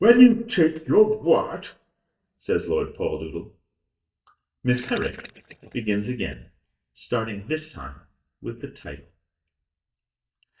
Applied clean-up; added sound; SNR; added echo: neural mask model DeepFilterNet 3.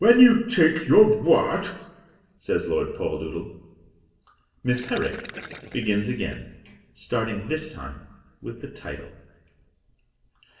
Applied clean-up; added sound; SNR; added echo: none; Gurgling; 17 dB; reverberation time 0.9 s.